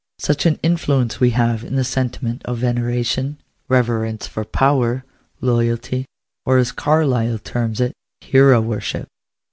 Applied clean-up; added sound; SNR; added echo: none; none; none; none.